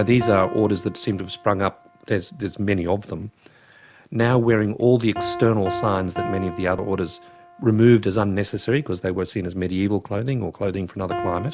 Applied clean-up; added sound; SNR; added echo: none; Piano; 13 dB; none.